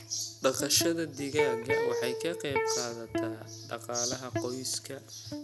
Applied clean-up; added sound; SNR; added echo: none; Electric guitar; 2 dB; none.